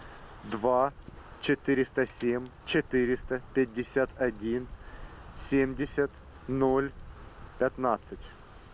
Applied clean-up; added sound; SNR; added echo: none; Bicycle; 17 dB; none.